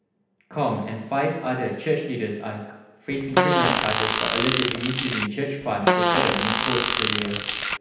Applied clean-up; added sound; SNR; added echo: none; Fart; -4 dB; reverberation time 0.9 s.